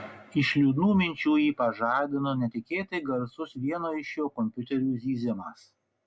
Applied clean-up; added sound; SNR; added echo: none; none; none; none.